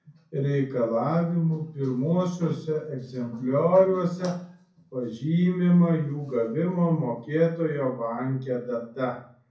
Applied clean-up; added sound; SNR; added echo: none; none; none; reverberation time 0.6 s.